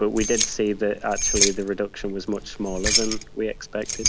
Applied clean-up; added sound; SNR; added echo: none; Keys jangling; 0 dB; none.